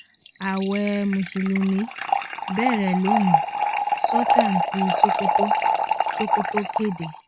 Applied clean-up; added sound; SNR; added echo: none; Fill (with liquid) / Trickle, dribble; -2 dB; none.